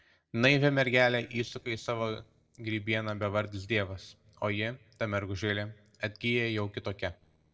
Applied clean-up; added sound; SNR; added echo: neural separator model SepFormer DNS4.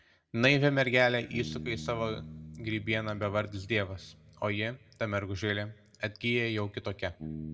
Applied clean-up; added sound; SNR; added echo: none; Bass guitar; 15 dB; reverberation time 0.3 s.